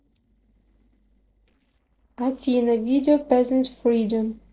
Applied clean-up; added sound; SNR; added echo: neural separator model SepFormer DNS4.